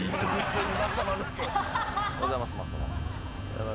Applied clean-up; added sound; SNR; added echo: none; Scissors + Domestic sounds, home sounds; 13 dB; none.